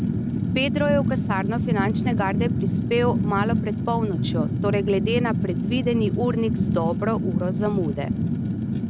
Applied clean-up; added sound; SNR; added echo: none; Fire; -2 dB; none.